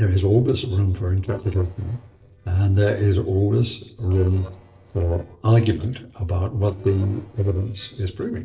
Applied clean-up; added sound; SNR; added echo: neural separator model SepFormer DNS4.